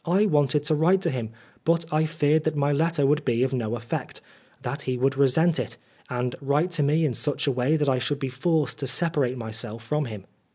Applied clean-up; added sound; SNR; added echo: none; none; none; none.